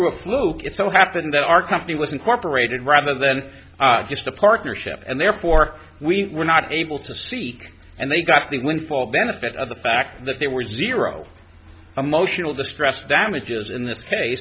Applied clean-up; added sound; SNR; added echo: none; none; none; none.